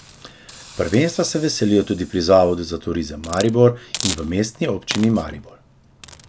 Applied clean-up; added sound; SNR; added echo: none; Hiss; 15 dB; none.